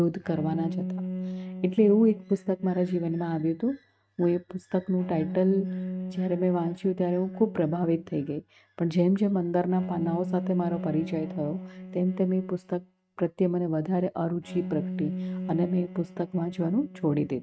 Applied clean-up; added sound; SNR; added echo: neural mask model RNNoise.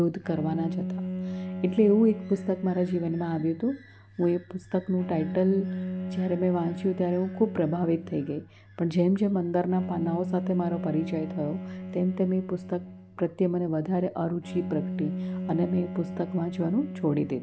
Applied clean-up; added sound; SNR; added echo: none; Bowed string instrument; 8 dB; none.